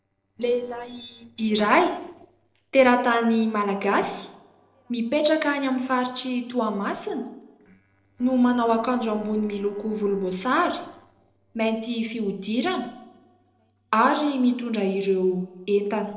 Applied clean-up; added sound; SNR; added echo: neural separator model SepFormer DNS4.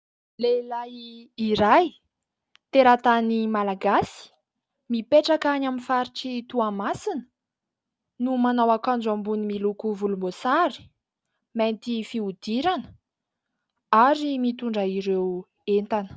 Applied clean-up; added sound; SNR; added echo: none; none; none; none.